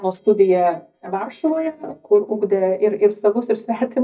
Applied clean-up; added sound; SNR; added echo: neural mask model DeepFilterNet 3.